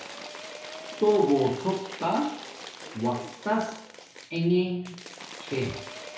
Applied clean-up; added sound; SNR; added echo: none; Applause / Crowd / Cheering; 13 dB; reverberation time 0.6 s.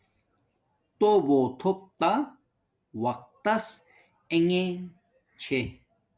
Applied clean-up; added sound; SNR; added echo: none; none; none; none.